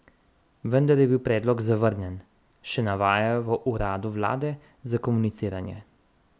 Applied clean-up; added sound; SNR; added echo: none; none; none; none.